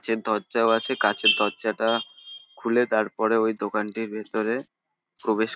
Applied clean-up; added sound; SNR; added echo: none; Tambourine + Camera; 18 dB; none.